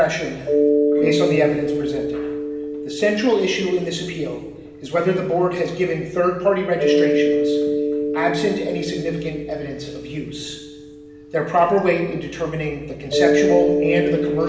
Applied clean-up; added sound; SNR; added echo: none; Mallet percussion; 0 dB; reverberation time 1.0 s.